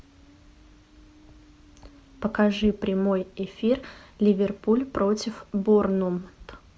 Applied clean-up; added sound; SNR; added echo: none; none; none; none.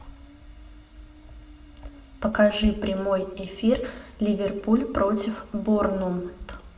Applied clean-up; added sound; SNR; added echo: none; none; none; reverberation time 0.6 s.